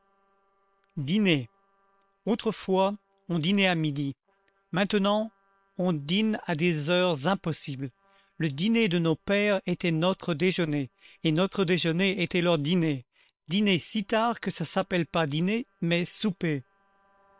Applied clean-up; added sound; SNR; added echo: neural separator model SepFormer WHAM!.